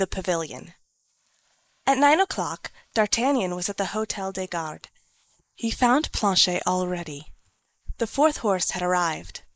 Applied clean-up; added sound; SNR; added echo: neural mask model Resemble Enhance denoiser.